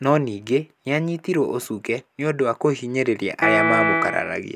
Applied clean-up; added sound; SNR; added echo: none; Piano; -2 dB; none.